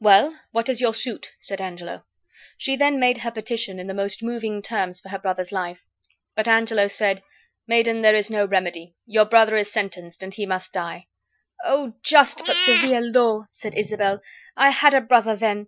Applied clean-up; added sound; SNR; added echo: classical method Wiener filter.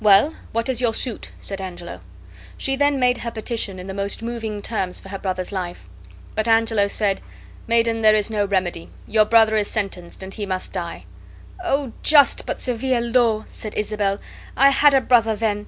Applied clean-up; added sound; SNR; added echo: none; none; none; none.